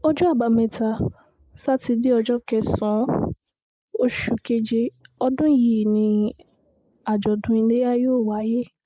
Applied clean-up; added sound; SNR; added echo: neural mask model Resemble Enhance denoiser.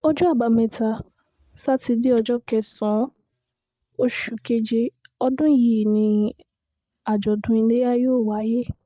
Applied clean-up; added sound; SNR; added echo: neural mask model DeepFilterNet 3.